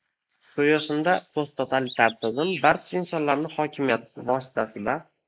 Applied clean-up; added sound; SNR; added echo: neural mask model Resemble Enhance denoiser.